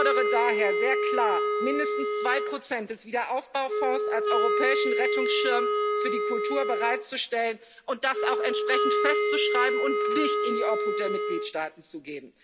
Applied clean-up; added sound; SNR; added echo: none; Wind instrument, woodwind instrument; -3 dB; none.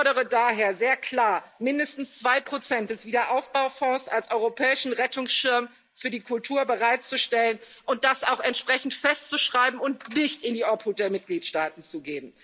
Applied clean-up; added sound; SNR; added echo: neural mask model Resemble Enhance denoiser.